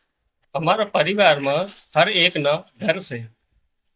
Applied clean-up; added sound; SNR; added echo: neural mask model DeepFilterNet 3.